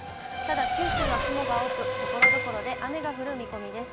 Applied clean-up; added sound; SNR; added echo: none; Piano + Race car, auto racing / Accelerating, revving, vroom; -5 dB; none.